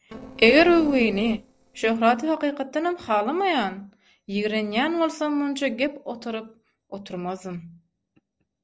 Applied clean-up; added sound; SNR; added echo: neural separator model SepFormer DNS4.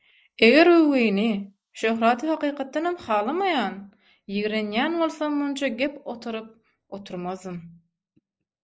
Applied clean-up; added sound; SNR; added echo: neural mask model Resemble Enhance denoiser.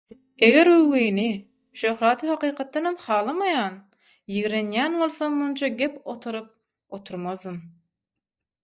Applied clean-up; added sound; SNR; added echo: neural mask model DeepFilterNet 3.